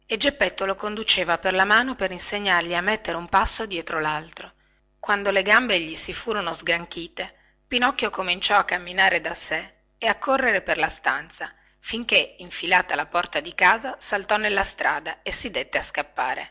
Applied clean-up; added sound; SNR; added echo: none; none; none; none.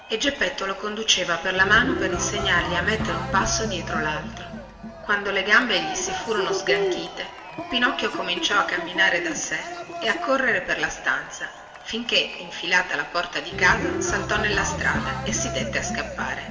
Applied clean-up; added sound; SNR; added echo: none; Cheering; 6 dB; reverberation time 1.7 s.